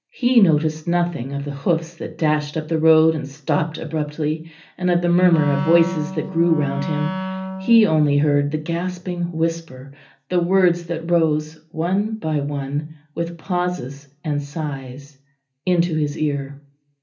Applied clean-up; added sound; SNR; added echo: none; Wind instrument, woodwind instrument; 8 dB; reverberation time 0.3 s.